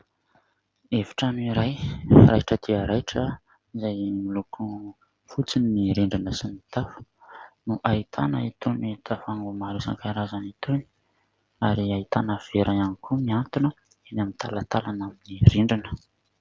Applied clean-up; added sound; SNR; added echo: none; none; none; none.